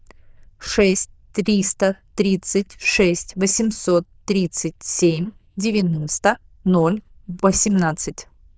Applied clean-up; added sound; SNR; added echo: neural diffusion model UNIVERSE++.